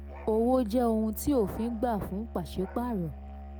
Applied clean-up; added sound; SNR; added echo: none; Musical instrument; 12 dB; none.